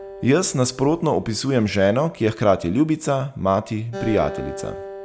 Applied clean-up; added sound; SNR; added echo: none; Acoustic guitar; 15 dB; none.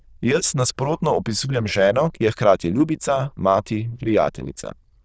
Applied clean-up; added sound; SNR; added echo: neural diffusion model UNIVERSE++.